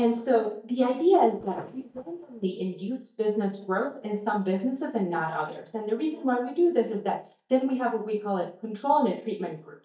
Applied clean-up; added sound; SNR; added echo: neural mask model DeepFilterNet 3.